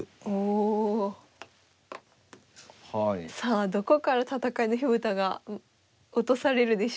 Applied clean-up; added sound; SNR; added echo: none; none; none; none.